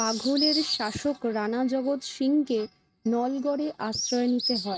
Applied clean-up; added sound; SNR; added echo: neural mask model RNNoise.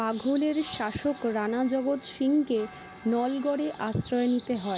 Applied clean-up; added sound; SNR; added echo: none; Bird; 6 dB; none.